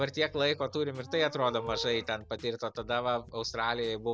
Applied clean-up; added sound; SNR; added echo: none; Livestock, farm animals, working animals; 17 dB; none.